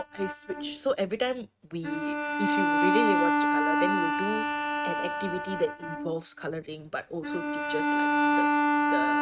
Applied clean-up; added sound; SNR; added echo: neural mask model RNNoise.